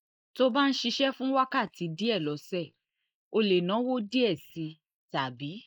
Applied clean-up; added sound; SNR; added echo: neural mask model Resemble Enhance denoiser.